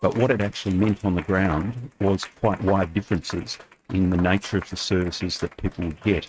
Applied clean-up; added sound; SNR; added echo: neural mask model RNNoise.